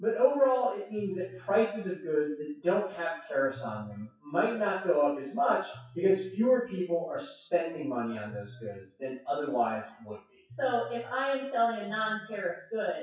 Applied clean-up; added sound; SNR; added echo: classical method WPE with log-MMSE.